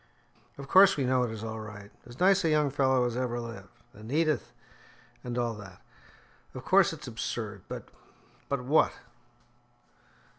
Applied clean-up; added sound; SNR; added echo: none; none; none; none.